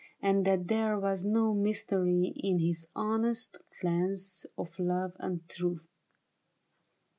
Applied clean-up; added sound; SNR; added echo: none; none; none; none.